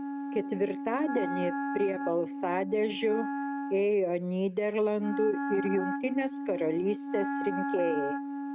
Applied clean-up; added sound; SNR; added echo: neural mask model RNNoise.